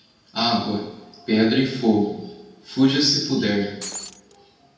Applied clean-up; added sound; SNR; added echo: none; Shatter; 12 dB; reverberation time 0.9 s.